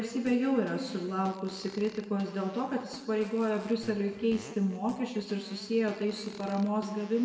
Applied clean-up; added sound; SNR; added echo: none; Fart; 20 dB; reverberation time 1.3 s.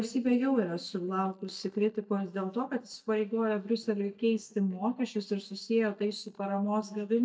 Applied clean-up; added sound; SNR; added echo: neural mask model DeepFilterNet 3.